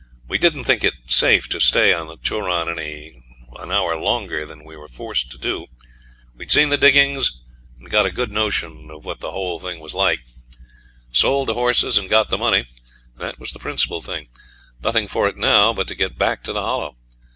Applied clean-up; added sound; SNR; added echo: none; none; none; none.